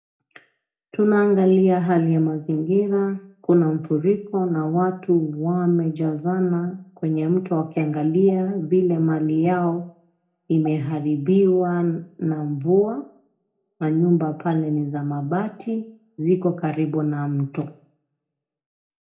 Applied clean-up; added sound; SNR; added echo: none; none; none; reverberation time 0.4 s.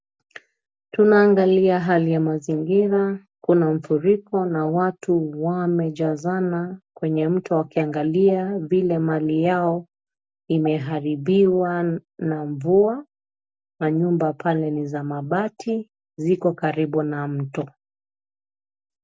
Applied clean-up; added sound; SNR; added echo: none; none; none; none.